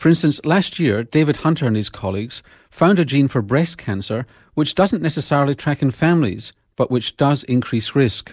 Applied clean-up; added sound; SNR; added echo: none; none; none; none.